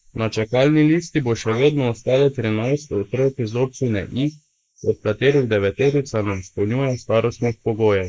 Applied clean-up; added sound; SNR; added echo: neural mask model Resemble Enhance denoiser.